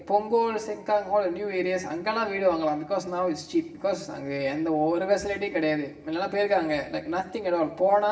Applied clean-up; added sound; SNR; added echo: none; none; none; reverberation time 0.7 s.